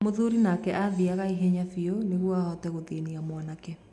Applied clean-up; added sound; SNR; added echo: none; none; none; none.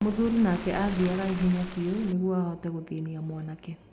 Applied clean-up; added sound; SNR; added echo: none; Waves, surf; 11 dB; none.